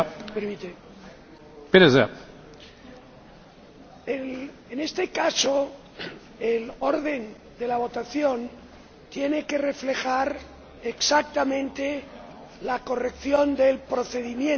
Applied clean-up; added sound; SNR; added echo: none; none; none; none.